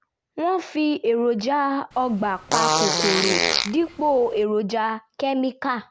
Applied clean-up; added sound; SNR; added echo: none; Fart; 1 dB; none.